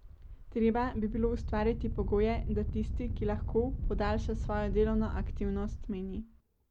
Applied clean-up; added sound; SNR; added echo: none; Wind; 2 dB; none.